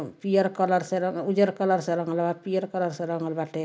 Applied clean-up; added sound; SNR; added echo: none; none; none; none.